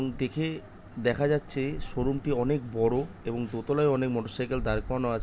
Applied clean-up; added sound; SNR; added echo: none; none; none; none.